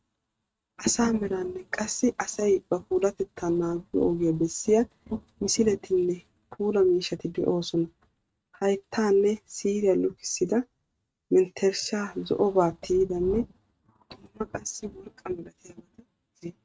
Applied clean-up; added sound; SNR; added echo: neural mask model RNNoise.